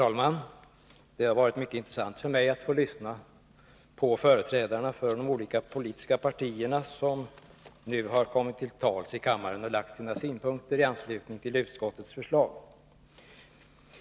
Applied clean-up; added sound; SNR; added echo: none; none; none; none.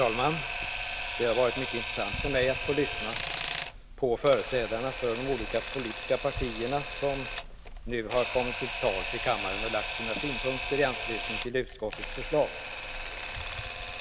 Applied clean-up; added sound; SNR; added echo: none; Camera; 3 dB; none.